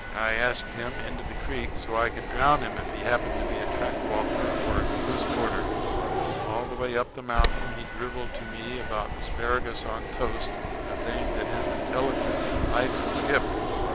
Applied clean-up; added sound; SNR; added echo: none; Fixed-wing aircraft, airplane; -2 dB; none.